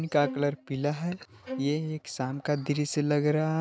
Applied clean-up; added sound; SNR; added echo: none; Bowed string instrument; 13 dB; none.